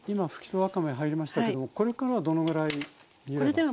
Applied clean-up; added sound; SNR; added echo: none; none; none; none.